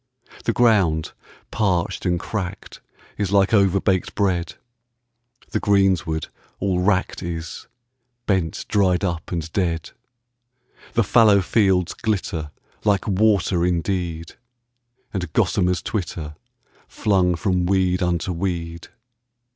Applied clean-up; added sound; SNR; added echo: none; none; none; none.